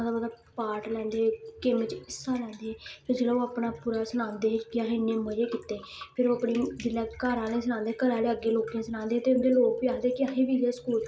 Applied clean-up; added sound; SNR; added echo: none; none; none; none.